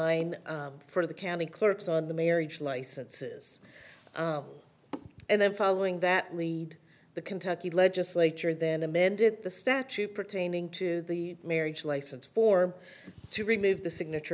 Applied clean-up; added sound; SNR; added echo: none; none; none; none.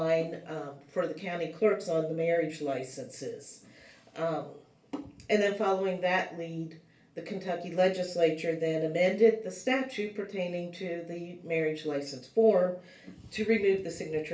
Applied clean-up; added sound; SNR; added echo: none; none; none; reverberation time 0.3 s.